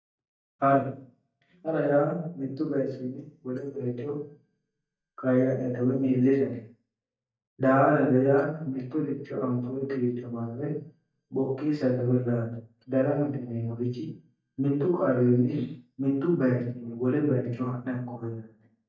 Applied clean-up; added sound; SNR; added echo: neural mask model DeepFilterNet 3.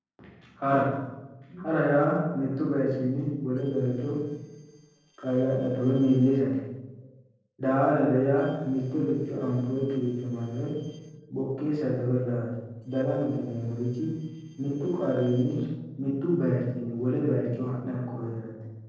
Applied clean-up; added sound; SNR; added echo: neural separator model SepFormer DNS4.